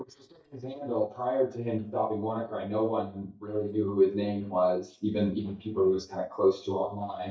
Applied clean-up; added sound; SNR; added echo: neural mask model DeepFilterNet 3.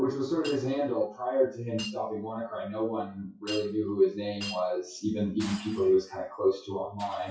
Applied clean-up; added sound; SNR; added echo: classical method WPE with log-MMSE.